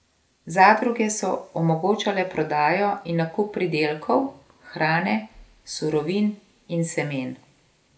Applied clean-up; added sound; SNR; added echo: none; none; none; none.